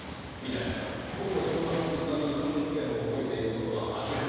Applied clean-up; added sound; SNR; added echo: none; Waves, surf; 10 dB; reverberation time 2.1 s.